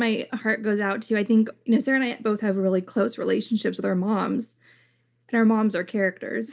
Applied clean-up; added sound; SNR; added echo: none; none; none; none.